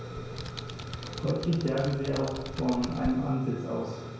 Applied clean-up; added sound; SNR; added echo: none; Computer keyboard; 10 dB; reverberation time 0.6 s.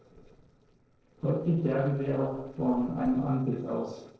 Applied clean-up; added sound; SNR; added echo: neural separator model SepFormer DNS4.